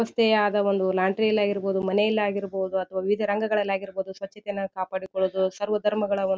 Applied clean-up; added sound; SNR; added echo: none; none; none; none.